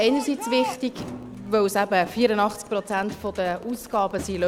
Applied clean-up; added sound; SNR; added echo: none; Thump, thud + Crowd; 13 dB; none.